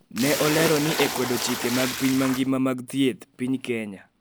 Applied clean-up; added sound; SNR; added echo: none; Splash, splatter; 4 dB; none.